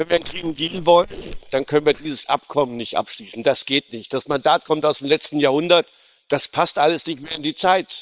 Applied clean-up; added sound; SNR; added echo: neural separator model SepFormer WHAM!.